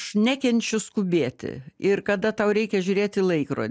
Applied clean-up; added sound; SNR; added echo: none; none; none; none.